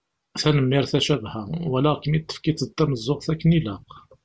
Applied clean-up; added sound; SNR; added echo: none; none; none; none.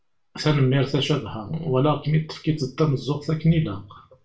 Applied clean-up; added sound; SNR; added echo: none; none; none; reverberation time 0.3 s.